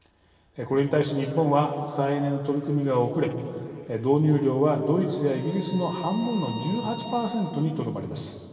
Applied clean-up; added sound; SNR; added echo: none; Bowed string instrument; 15 dB; reverberation time 2.4 s.